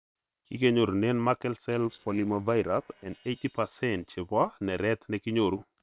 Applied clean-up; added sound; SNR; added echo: neural separator model SepFormer WHAM!.